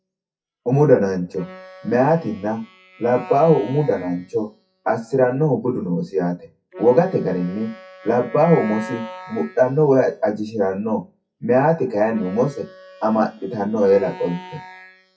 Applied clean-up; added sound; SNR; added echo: classical method WPE with log-MMSE.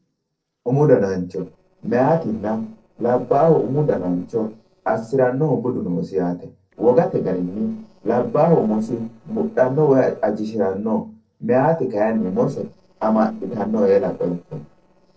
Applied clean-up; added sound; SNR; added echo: neural separator model SepFormer DNS4.